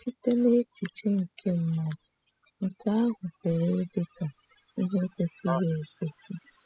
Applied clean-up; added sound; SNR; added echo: classical method spectral subtraction.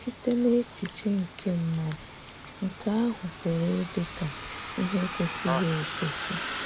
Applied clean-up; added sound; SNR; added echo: none; Bus; 8 dB; none.